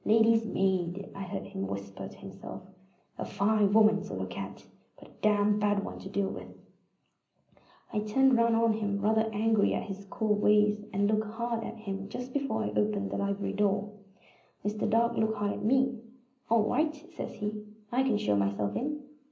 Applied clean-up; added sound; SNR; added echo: none; none; none; reverberation time 0.5 s.